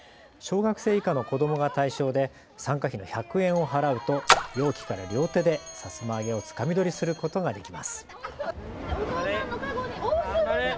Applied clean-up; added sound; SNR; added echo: none; Splash, splatter; 0 dB; none.